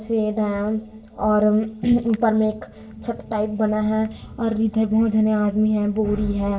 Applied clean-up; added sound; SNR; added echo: none; none; none; reverberation time 0.4 s.